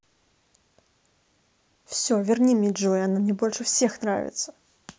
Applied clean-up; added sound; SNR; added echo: none; none; none; none.